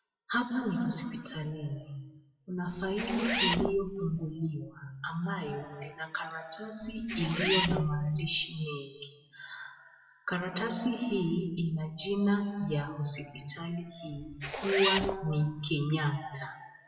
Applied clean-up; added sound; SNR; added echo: classical method WPE with log-MMSE.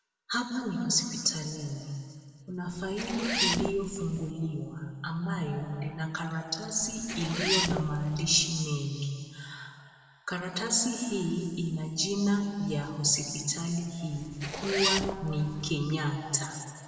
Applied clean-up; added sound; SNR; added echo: none; Zipper (clothing); 2 dB; reverberation time 2.4 s.